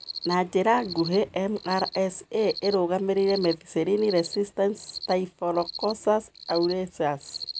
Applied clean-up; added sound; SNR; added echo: none; Cricket; 14 dB; none.